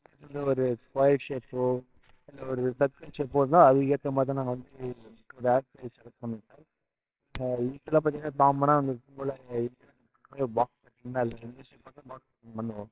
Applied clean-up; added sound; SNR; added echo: neural separator model SepFormer WHAMR!.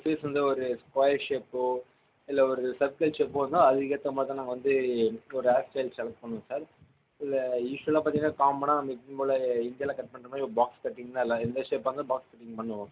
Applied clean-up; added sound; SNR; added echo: none; none; none; none.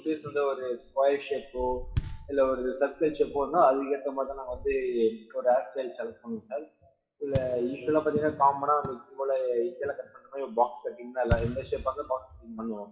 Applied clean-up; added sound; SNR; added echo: classical method WPE with log-MMSE.